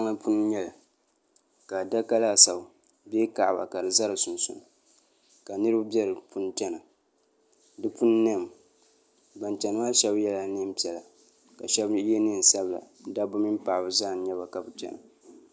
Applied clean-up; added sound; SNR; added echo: none; none; none; none.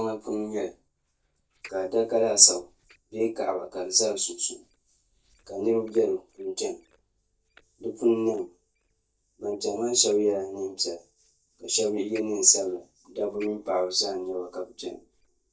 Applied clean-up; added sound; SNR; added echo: neural mask model DeepFilterNet 3.